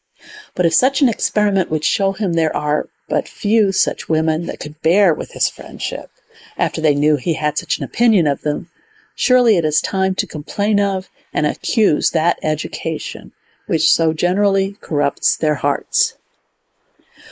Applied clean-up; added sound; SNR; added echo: neural mask model Resemble Enhance denoiser.